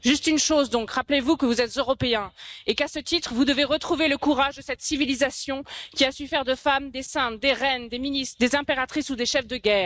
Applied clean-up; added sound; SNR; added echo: neural mask model RNNoise.